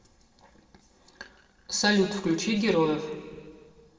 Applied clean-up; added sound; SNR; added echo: none; none; none; reverberation time 1.5 s.